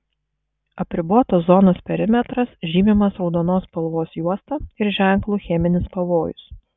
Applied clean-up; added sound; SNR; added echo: none; none; none; none.